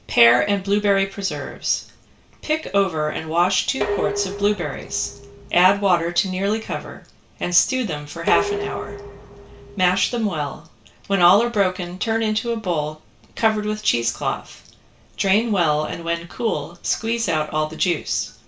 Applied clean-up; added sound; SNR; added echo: none; Dishes, pots, and pans; 8 dB; reverberation time 0.3 s.